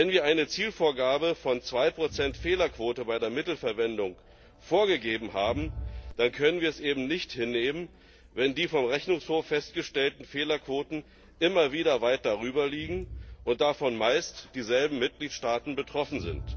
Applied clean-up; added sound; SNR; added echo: none; Crowd; 17 dB; none.